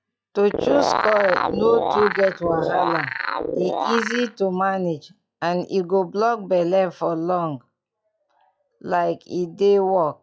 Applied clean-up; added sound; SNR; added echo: classical method log-MMSE.